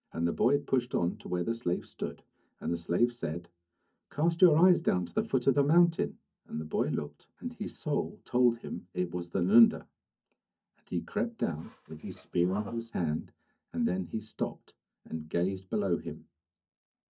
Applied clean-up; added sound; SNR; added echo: neural mask model DeepFilterNet 3.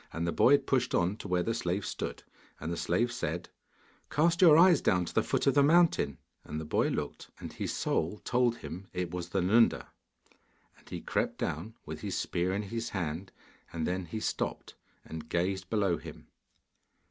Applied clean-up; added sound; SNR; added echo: none; none; none; none.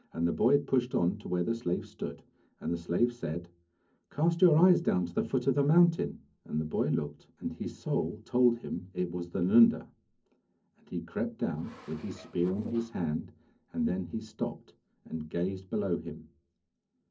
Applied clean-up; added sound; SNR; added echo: neural separator model SepFormer DNS4.